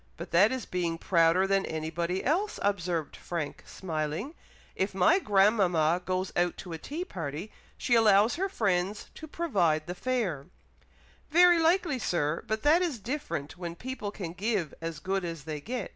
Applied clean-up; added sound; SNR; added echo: none; none; none; none.